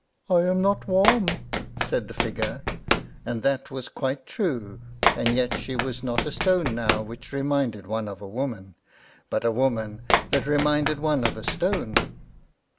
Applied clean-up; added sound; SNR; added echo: none; Run; 3 dB; none.